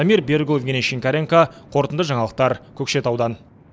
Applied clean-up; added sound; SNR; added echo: none; none; none; none.